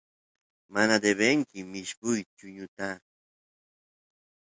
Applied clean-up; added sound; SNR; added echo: none; none; none; none.